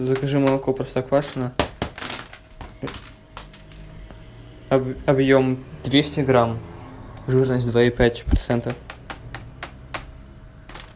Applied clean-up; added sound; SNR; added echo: none; Computer keyboard; 15 dB; none.